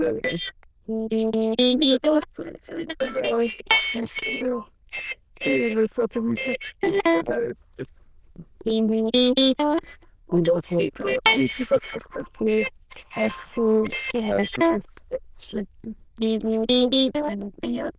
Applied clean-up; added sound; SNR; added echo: neural diffusion model UNIVERSE++.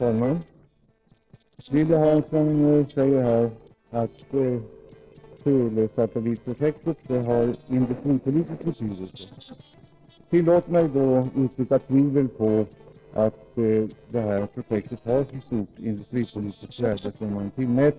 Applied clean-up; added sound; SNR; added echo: neural separator model SepFormer DNS4.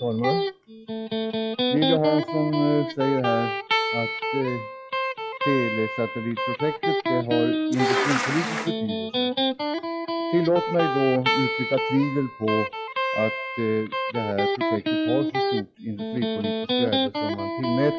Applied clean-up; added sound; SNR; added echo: classical method log-MMSE.